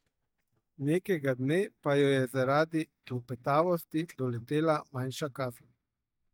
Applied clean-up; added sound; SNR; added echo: neural mask model DeepFilterNet 3.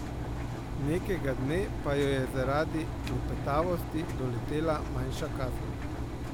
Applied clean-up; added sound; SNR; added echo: none; Engine; 1 dB; none.